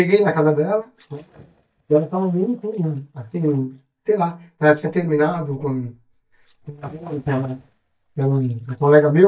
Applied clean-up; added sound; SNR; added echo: neural mask model DeepFilterNet 3.